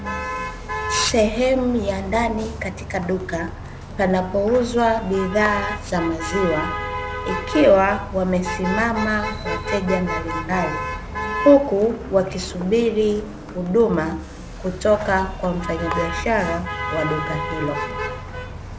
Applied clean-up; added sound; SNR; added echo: none; Bus + Motor vehicle (road); 7 dB; none.